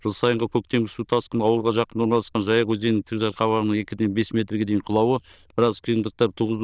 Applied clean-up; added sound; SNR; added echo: neural diffusion model UNIVERSE++.